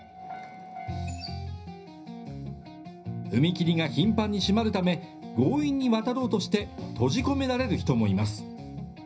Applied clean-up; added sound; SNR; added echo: none; none; none; reverberation time 0.4 s.